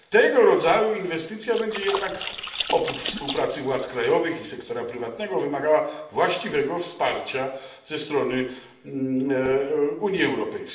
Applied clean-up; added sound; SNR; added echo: none; Splash, splatter; 9 dB; reverberation time 0.8 s.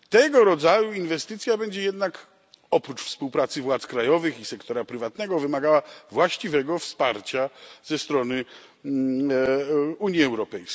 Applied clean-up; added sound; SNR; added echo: none; none; none; none.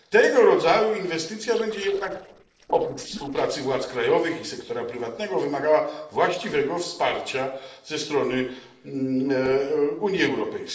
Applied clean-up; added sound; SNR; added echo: neural separator model SepFormer DNS4.